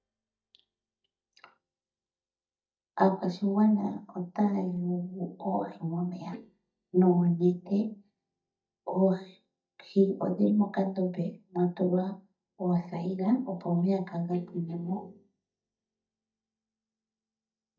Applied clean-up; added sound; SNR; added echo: neural mask model DeepFilterNet 3.